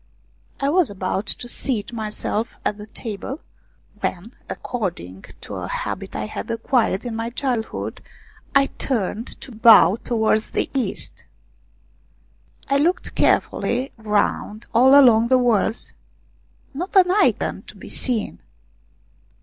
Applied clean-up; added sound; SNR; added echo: none; none; none; none.